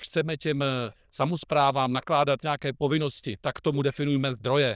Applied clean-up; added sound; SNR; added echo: neural diffusion model UNIVERSE++.